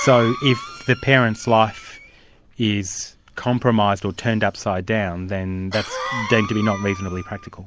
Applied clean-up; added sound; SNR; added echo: none; Cough; 13 dB; none.